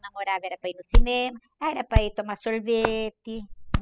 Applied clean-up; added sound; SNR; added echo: classical method spectral subtraction.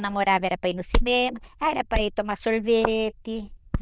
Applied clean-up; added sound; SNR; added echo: neural diffusion model UNIVERSE++.